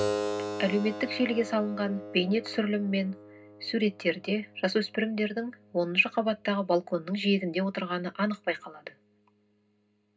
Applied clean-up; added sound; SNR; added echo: none; Keyboard (musical); 11 dB; reverberation time 0.2 s.